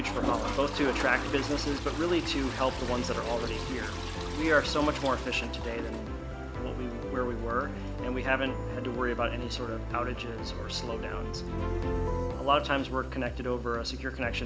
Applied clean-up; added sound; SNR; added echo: none; Toilet flush; 12 dB; none.